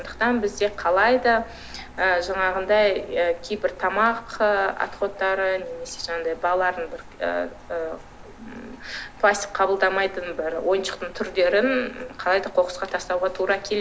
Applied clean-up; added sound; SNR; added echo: none; Rain; 19 dB; none.